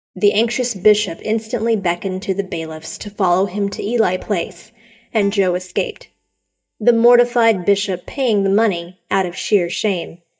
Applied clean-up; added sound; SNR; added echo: neural mask model DeepFilterNet 3.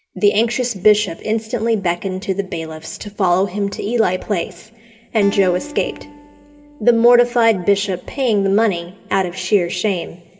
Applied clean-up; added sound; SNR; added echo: none; Acoustic guitar; 19 dB; reverberation time 1.2 s.